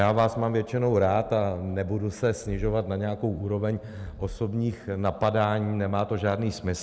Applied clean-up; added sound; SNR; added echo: none; none; none; none.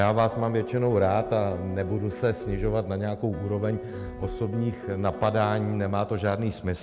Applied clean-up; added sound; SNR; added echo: none; Piano; 12 dB; none.